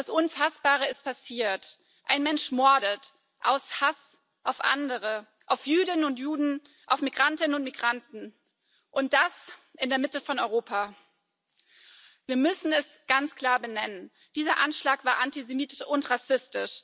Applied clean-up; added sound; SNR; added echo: none; none; none; none.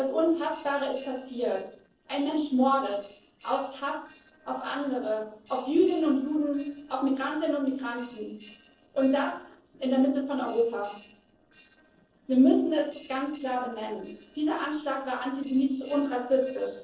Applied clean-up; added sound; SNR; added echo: neural separator model SepFormer DNS4.